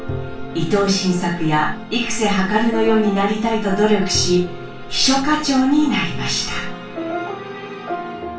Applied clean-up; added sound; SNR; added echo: none; Bowed string instrument; 18 dB; reverberation time 0.3 s.